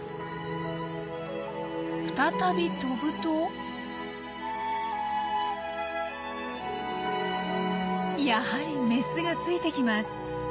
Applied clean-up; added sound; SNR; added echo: none; Piano; 11 dB; none.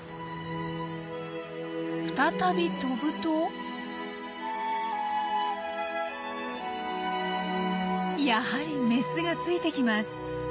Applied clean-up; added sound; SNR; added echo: none; none; none; none.